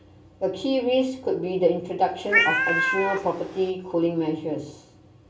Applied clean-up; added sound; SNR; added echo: none; Cat; -2 dB; reverberation time 0.3 s.